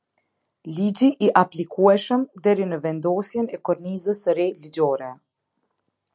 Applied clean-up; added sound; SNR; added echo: none; none; none; none.